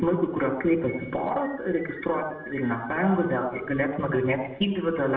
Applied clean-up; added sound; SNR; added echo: none; Keyboard (musical); 18 dB; reverberation time 0.7 s.